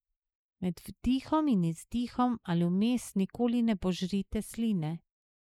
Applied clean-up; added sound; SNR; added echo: neural mask model Resemble Enhance denoiser.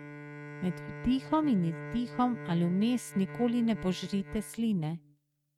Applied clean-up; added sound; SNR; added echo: neural mask model RNNoise.